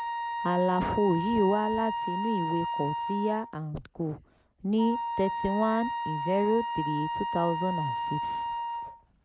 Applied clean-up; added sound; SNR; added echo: none; Wind instrument, woodwind instrument; 3 dB; none.